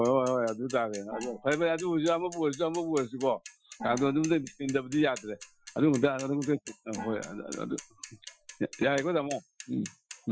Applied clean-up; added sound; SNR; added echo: classical method Wiener filter.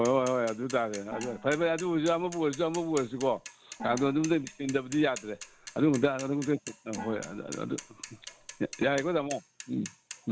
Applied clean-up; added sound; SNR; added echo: none; Mechanisms / Bicycle + Gong; 15 dB; none.